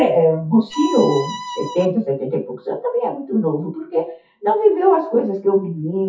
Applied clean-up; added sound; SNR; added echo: classical method WPE with log-MMSE.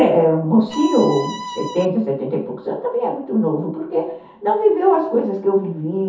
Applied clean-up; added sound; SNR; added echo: none; Bowed string instrument; 10 dB; reverberation time 0.5 s.